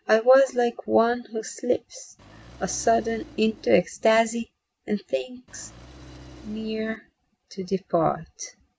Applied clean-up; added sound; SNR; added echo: none; Engine; 20 dB; none.